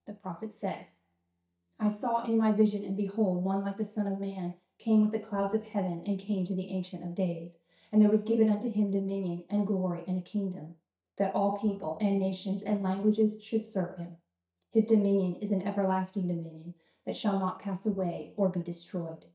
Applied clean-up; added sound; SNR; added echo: neural mask model DeepFilterNet 3.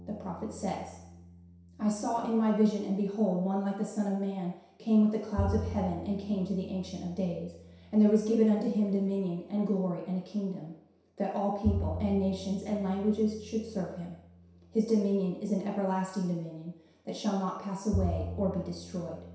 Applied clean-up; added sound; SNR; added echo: none; Bowed string instrument; 11 dB; reverberation time 0.7 s.